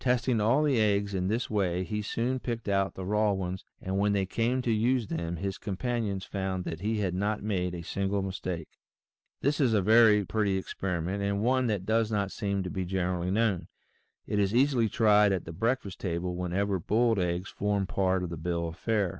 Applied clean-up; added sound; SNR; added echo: none; none; none; none.